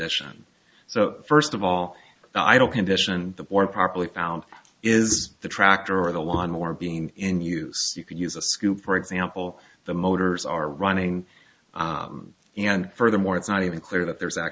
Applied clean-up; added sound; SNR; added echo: none; none; none; none.